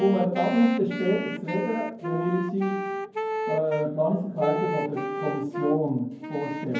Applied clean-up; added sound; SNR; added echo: none; Wind instrument, woodwind instrument; 5 dB; reverberation time 0.9 s.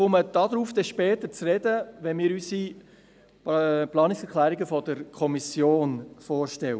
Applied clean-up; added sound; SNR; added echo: none; none; none; none.